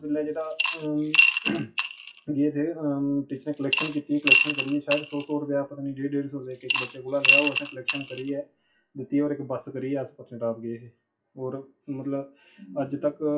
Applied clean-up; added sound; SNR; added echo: classical method WPE with log-MMSE.